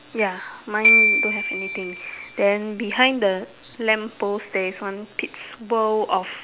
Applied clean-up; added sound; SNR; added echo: none; Glockenspiel; -1 dB; none.